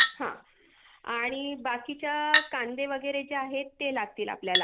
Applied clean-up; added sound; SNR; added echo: none; Chink, clink; 0 dB; none.